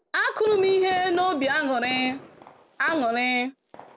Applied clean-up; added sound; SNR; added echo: none; Fireworks; 18 dB; none.